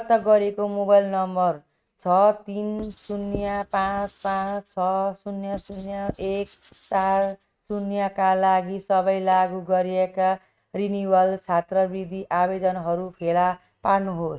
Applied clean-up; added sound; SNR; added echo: neural mask model RNNoise.